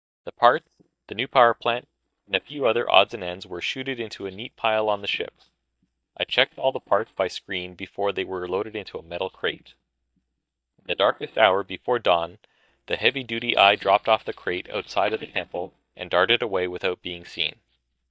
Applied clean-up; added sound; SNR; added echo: neural mask model DeepFilterNet 3.